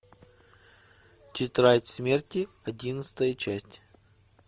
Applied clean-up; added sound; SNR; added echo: none; none; none; none.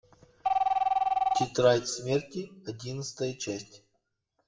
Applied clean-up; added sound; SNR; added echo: classical method WPE with log-MMSE.